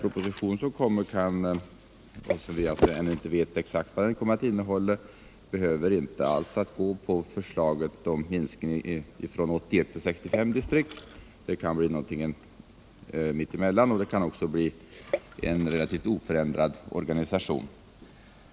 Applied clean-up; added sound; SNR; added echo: none; Water / Splash, splatter; 13 dB; none.